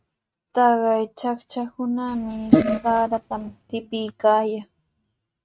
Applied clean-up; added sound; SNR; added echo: neural mask model RNNoise.